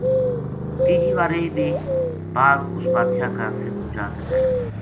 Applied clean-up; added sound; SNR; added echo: none; Motorcycle + Bird vocalization, bird call, bird song; -3 dB; none.